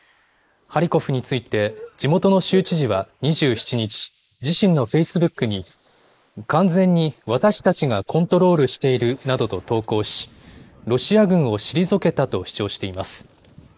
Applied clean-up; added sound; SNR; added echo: neural mask model Resemble Enhance denoiser.